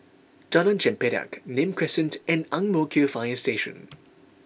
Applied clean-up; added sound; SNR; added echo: none; none; none; none.